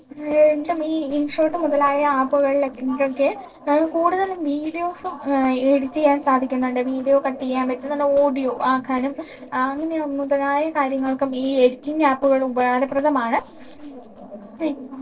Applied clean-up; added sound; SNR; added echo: neural separator model SepFormer DNS4.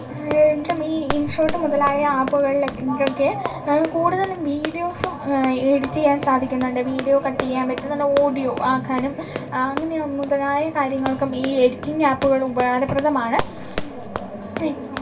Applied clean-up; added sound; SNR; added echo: none; Run; 12 dB; reverberation time 0.2 s.